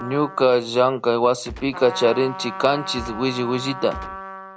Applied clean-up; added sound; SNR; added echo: none; Trumpet + Gunshot, gunfire; 13 dB; none.